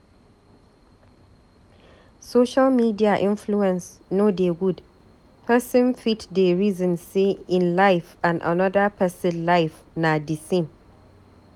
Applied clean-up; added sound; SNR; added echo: none; none; none; none.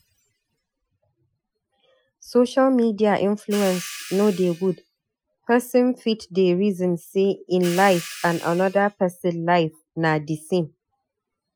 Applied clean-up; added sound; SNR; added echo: classical method Wiener filter.